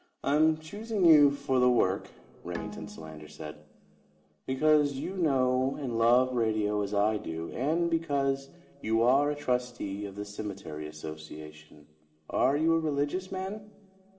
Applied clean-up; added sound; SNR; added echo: none; Bowed string instrument; 18 dB; reverberation time 2.4 s.